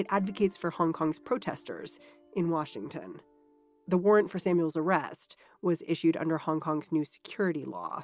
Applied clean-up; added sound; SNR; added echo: none; none; none; none.